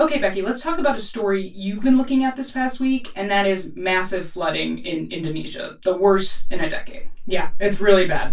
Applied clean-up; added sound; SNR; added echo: none; none; none; reverberation time 0.1 s.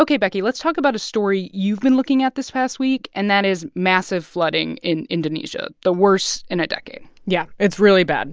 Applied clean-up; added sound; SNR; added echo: none; none; none; none.